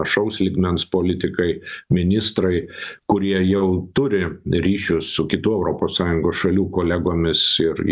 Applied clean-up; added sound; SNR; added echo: none; none; none; none.